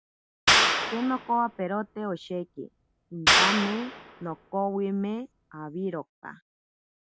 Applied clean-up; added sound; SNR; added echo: none; Clapping; -3 dB; none.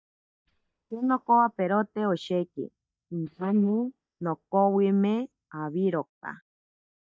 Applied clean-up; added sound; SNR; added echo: neural mask model DeepFilterNet 3.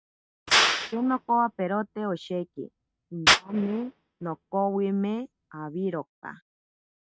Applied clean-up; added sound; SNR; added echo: neural mask model RNNoise.